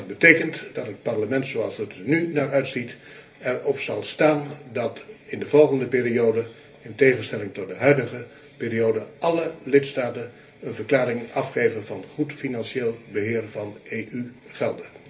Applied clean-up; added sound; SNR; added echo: none; none; none; reverberation time 0.3 s.